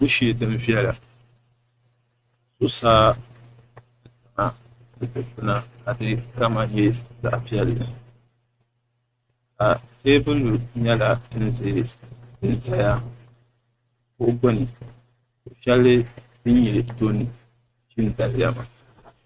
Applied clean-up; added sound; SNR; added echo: neural mask model RNNoise.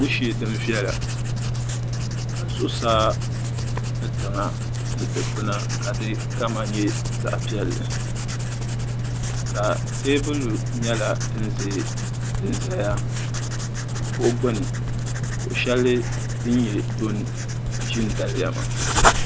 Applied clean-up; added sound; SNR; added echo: none; Writing; -3 dB; none.